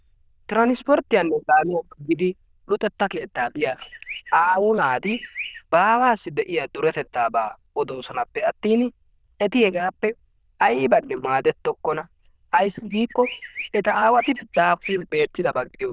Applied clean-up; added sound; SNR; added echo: neural diffusion model UNIVERSE++.